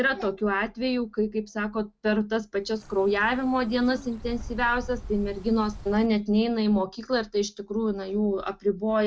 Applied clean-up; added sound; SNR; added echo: none; Bird; 13 dB; none.